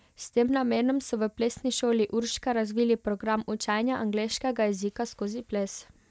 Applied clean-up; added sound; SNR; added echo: none; none; none; none.